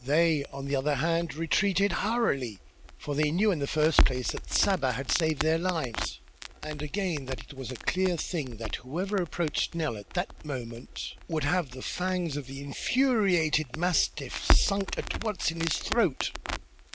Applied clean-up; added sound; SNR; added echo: none; Crackle; 5 dB; none.